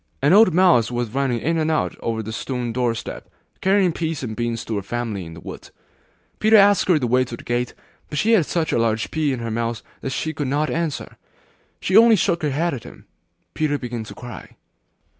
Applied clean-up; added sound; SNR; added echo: none; none; none; none.